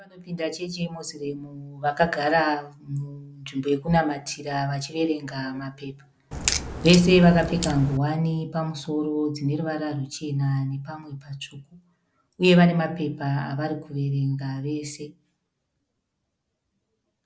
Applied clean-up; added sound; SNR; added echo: none; Crack; 5 dB; none.